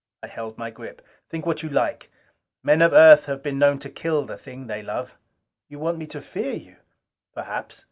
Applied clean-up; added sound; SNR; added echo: none; none; none; none.